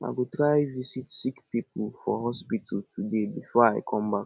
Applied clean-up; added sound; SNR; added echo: none; none; none; none.